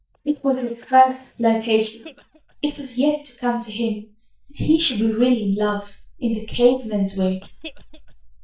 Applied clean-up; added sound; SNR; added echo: neural mask model DeepFilterNet 3.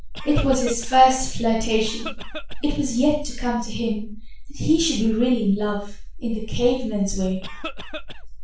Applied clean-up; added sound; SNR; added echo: neural separator model SepFormer DNS4.